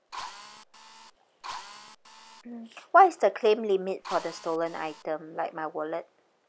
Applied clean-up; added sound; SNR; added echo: none; Drill; 15 dB; none.